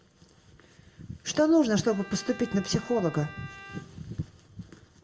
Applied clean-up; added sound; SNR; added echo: none; Bowed string instrument; 18 dB; reverberation time 0.6 s.